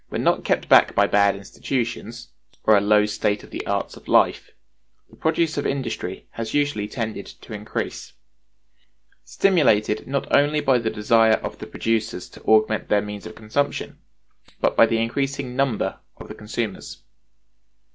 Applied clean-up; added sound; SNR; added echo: none; none; none; none.